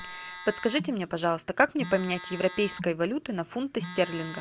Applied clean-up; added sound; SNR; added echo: none; Telephone; 15 dB; none.